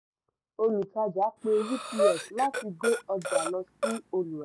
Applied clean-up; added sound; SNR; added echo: none; Breathing; 2 dB; none.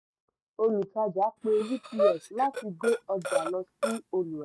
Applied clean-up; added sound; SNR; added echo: neural mask model RNNoise.